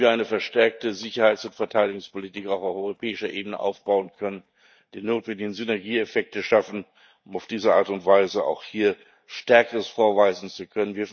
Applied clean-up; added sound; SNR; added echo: neural mask model DeepFilterNet 3.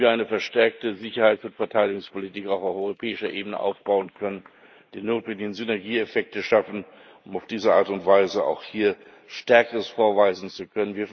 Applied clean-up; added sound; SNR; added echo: neural mask model Resemble Enhance denoiser.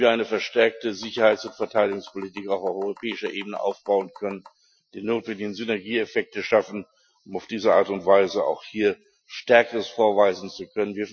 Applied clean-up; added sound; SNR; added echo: classical method Wiener filter.